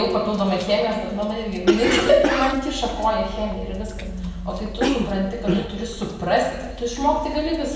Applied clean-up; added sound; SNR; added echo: none; Cough; 6 dB; reverberation time 1.1 s.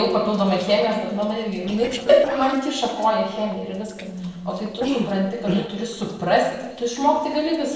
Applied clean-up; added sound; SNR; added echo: neural separator model SepFormer DNS4.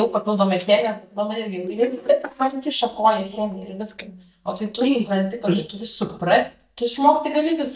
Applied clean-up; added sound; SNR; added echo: neural mask model DeepFilterNet 3.